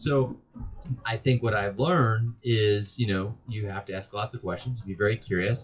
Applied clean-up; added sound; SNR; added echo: classical method WPE with log-MMSE.